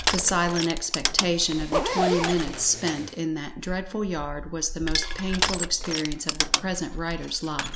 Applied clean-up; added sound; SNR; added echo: none; Zipper (clothing) + Crushing; 1 dB; none.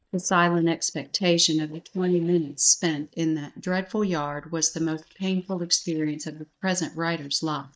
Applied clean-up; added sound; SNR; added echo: neural mask model DeepFilterNet 3.